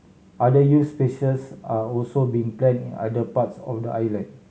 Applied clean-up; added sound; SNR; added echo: none; none; none; none.